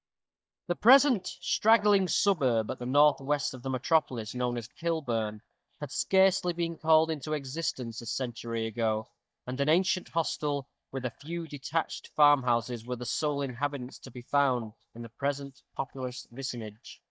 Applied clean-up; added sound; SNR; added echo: neural mask model DeepFilterNet 3.